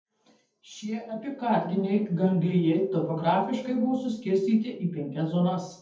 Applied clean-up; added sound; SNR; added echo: none; none; none; reverberation time 0.7 s.